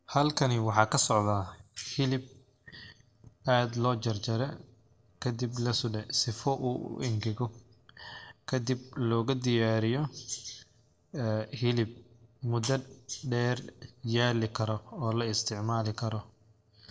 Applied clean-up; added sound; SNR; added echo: neural separator model SepFormer DNS4.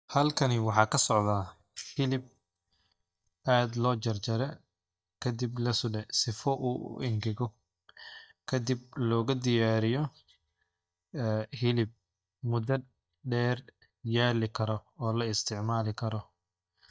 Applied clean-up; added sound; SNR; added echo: neural mask model DeepFilterNet 3.